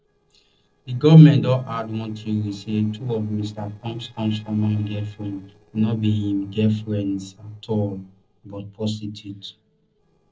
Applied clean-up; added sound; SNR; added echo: neural separator model SepFormer DNS4.